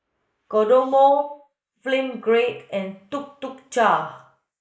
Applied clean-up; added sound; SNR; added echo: neural mask model Resemble Enhance denoiser.